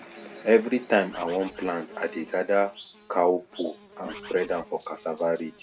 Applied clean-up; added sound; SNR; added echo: none; Buzz / Bird + Bird; 20 dB; none.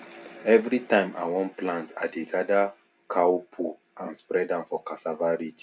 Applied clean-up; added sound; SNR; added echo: none; none; none; none.